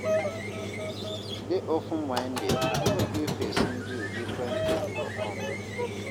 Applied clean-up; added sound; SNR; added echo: none; Bird vocalization, bird call, bird song + Squeak; -5 dB; none.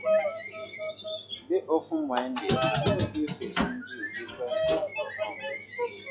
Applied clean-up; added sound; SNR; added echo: classical method log-MMSE.